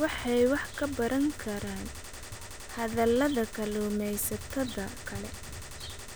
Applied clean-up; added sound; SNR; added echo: none; Gunshot, gunfire; 12 dB; none.